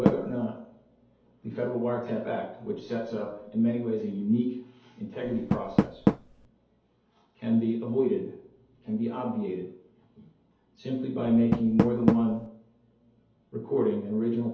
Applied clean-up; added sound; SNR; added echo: none; Door; 4 dB; reverberation time 2.2 s.